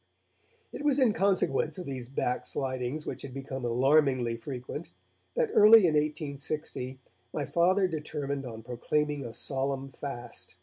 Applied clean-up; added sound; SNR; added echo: none; none; none; none.